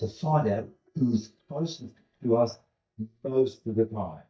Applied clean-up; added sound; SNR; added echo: neural mask model DeepFilterNet 3.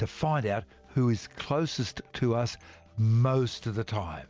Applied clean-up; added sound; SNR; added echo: none; none; none; none.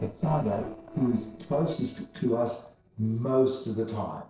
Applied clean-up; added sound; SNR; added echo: neural separator model SepFormer DNS4.